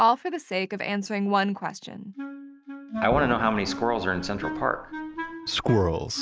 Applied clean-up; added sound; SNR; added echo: none; Explosion; 12 dB; none.